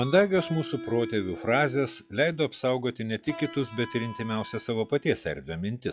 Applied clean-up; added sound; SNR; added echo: classical method log-MMSE.